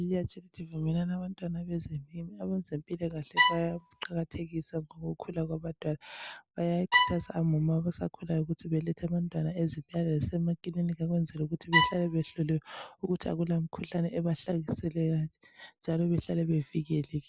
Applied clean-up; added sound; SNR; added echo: none; Bowed string instrument; -2 dB; none.